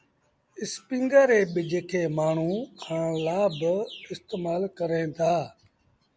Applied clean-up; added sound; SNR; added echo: none; none; none; none.